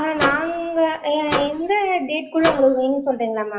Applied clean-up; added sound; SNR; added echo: classical method WPE with log-MMSE.